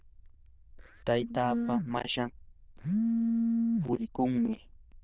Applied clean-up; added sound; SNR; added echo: neural diffusion model UNIVERSE++.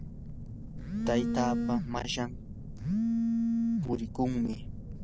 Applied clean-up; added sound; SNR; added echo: none; Telephone; -3 dB; none.